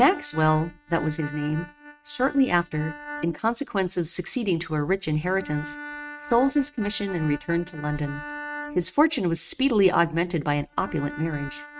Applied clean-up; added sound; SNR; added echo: neural mask model RNNoise.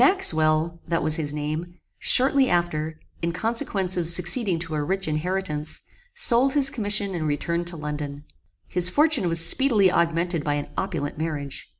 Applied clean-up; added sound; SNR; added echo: none; none; none; none.